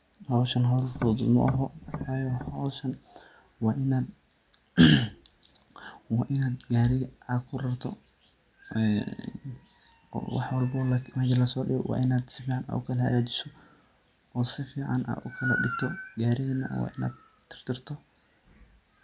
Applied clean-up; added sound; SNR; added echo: none; Tap; 8 dB; none.